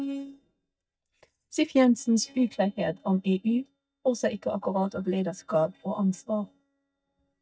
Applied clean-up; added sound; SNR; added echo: neural mask model DeepFilterNet 3.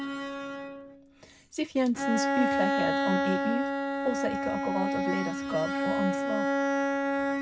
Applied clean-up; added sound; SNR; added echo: none; Bowed string instrument; -3 dB; reverberation time 0.4 s.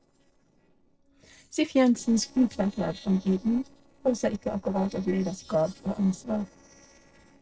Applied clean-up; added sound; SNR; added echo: neural separator model SepFormer DNS4.